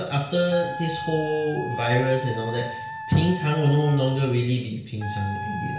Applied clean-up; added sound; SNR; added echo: none; Wind instrument, woodwind instrument; 10 dB; reverberation time 0.5 s.